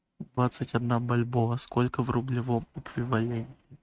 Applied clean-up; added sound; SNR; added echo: neural mask model RNNoise.